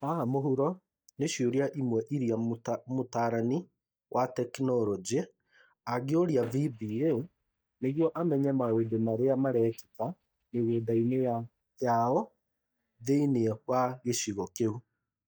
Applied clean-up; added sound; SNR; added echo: neural mask model DeepFilterNet 3.